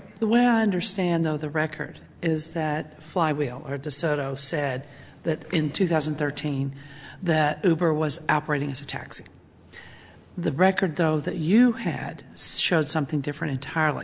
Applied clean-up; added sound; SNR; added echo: none; none; none; none.